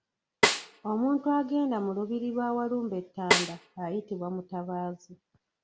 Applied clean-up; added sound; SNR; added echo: none; Snare drum; -1 dB; none.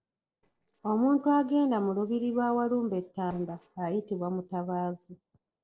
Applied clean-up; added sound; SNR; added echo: neural separator model SepFormer DNS4.